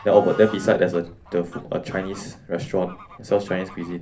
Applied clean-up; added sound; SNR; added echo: none; Bird / Fowl; 19 dB; reverberation time 0.3 s.